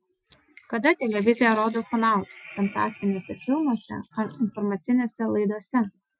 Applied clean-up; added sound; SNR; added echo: classical method Wiener filter.